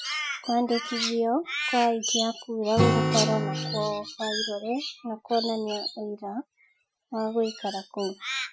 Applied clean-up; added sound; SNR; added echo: classical method Wiener filter.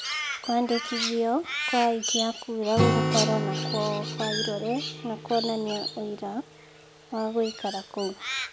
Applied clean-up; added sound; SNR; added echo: none; Acoustic guitar + Crow; 2 dB; none.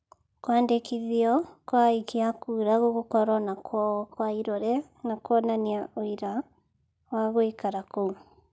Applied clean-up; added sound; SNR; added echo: none; none; none; none.